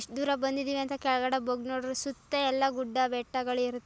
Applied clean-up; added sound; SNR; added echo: none; none; none; none.